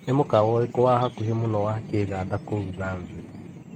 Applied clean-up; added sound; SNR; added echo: neural mask model RNNoise.